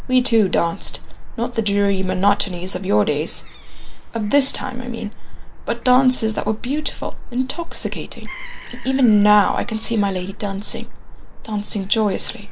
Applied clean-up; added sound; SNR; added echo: none; Gull, seagull / Fowl; 4 dB; none.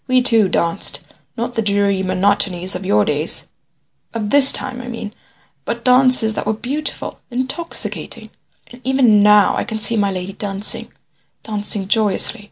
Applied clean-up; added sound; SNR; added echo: none; none; none; none.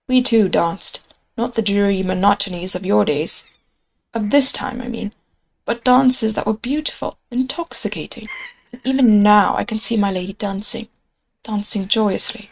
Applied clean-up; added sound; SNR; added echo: neural mask model RNNoise.